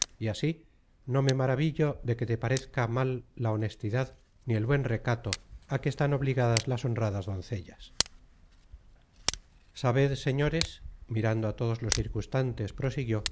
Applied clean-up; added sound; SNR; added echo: none; Tick; 11 dB; none.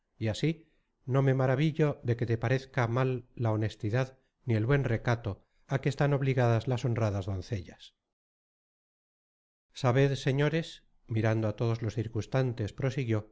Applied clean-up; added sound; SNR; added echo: none; none; none; none.